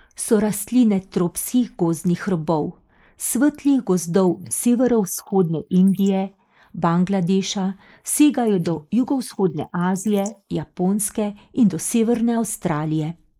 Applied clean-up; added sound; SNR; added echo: neural mask model Resemble Enhance denoiser.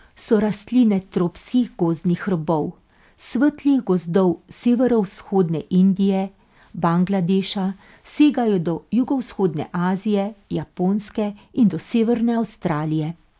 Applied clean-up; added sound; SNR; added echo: none; none; none; none.